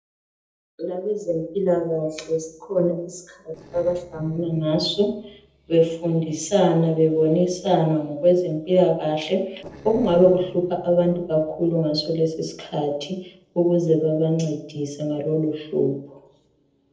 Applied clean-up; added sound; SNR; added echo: neural separator model SepFormer DNS4.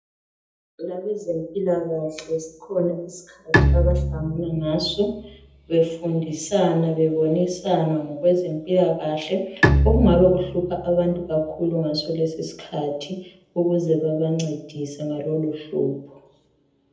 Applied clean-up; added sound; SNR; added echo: none; Bowed string instrument; 0 dB; reverberation time 0.7 s.